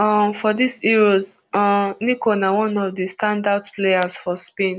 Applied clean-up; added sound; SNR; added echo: none; none; none; none.